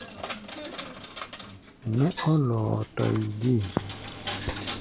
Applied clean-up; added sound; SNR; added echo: none; Coin (dropping); 10 dB; none.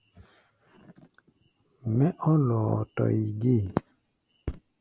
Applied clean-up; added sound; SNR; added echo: none; none; none; none.